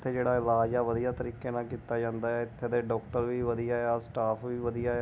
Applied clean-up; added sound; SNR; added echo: none; none; none; none.